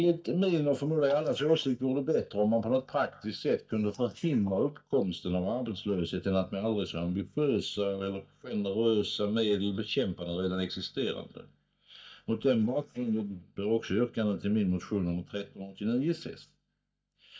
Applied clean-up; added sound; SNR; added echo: neural mask model DeepFilterNet 3.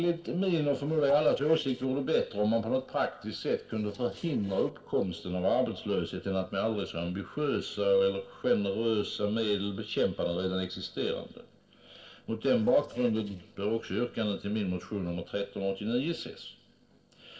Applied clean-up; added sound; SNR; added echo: neural separator model SepFormer DNS4.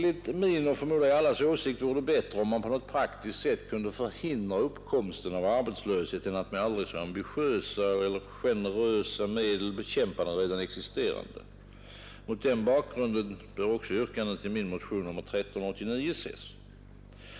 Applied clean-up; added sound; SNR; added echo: none; none; none; none.